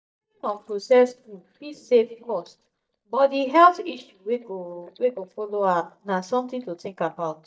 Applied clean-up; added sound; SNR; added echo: neural mask model DeepFilterNet 3.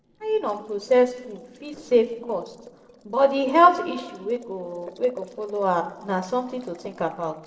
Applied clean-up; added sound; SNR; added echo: neural separator model SepFormer DNS4.